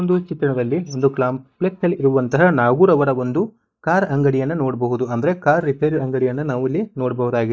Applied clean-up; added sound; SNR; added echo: neural mask model DeepFilterNet 3.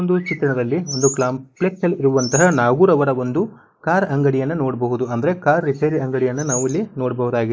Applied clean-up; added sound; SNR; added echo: neural mask model Resemble Enhance denoiser.